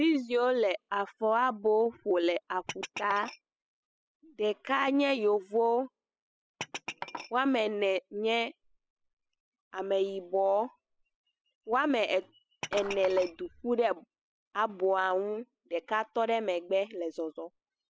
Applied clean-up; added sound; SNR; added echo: classical method spectral subtraction.